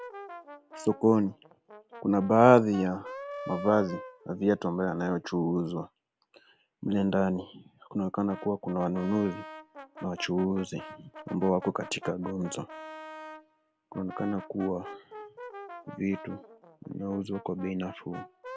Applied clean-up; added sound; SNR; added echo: none; Brass instrument; 16 dB; none.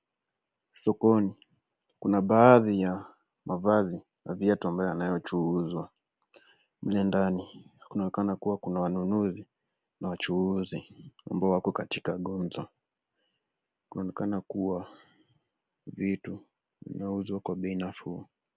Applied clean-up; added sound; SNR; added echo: none; none; none; none.